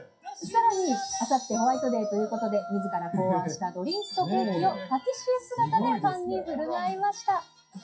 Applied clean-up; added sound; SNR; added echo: classical method WPE with log-MMSE.